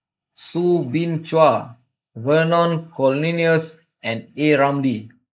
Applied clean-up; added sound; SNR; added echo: neural mask model Resemble Enhance denoiser.